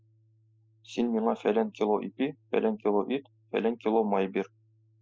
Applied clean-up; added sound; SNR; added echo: classical method spectral subtraction.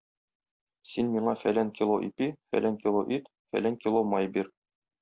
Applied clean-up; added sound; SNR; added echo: none; none; none; none.